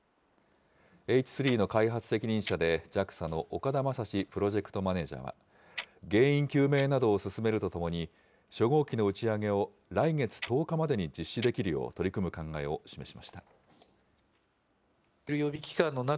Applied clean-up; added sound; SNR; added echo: neural mask model Resemble Enhance denoiser.